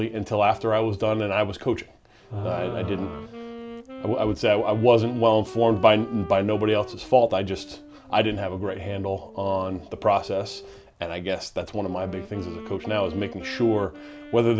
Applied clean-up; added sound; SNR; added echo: none; Wind instrument, woodwind instrument; 17 dB; none.